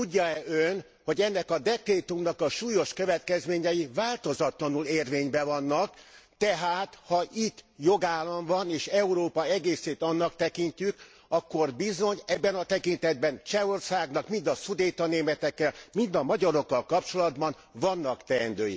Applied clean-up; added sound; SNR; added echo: none; none; none; none.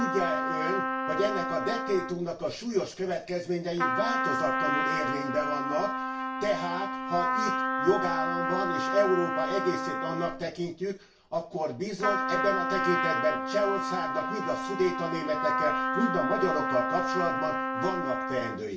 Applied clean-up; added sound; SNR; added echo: none; Trumpet; 0 dB; reverberation time 0.3 s.